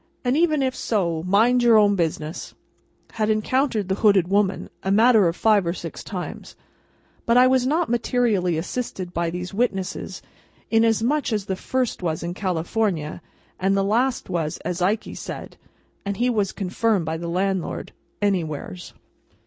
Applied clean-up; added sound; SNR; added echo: none; none; none; none.